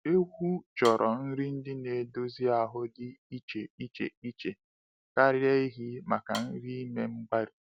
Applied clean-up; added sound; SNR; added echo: none; Wood; 15 dB; none.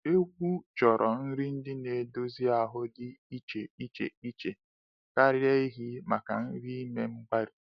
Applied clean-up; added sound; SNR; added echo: neural mask model Resemble Enhance denoiser.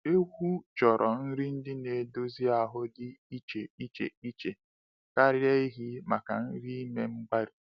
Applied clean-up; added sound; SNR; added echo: none; none; none; none.